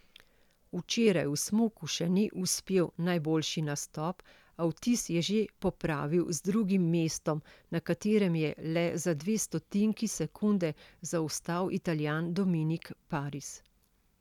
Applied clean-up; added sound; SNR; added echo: none; none; none; none.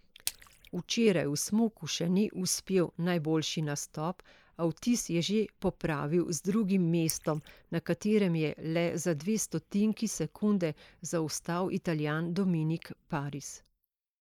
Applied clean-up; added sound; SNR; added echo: neural mask model Resemble Enhance denoiser.